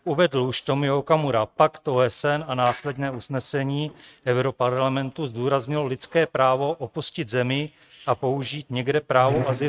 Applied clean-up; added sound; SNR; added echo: neural mask model RNNoise.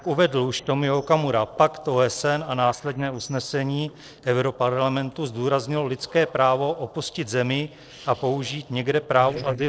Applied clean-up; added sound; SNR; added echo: neural separator model SepFormer DNS4.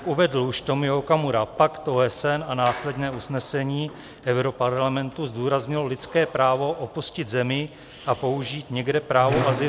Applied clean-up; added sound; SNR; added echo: none; Squeak; 9 dB; none.